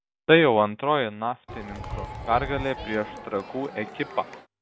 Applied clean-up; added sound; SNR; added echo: none; Crowd; 11 dB; none.